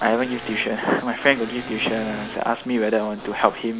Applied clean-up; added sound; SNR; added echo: none; Engine / Mechanisms; 15 dB; none.